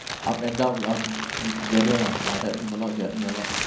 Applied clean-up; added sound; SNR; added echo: none; Crumpling, crinkling; 5 dB; reverberation time 0.6 s.